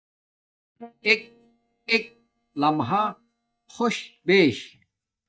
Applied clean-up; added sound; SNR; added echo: neural mask model DeepFilterNet 3.